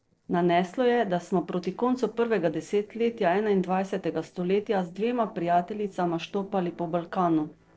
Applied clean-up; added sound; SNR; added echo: neural separator model SepFormer DNS4.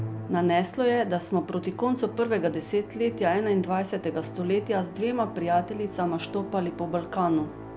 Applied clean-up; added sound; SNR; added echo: none; Musical instrument; 12 dB; none.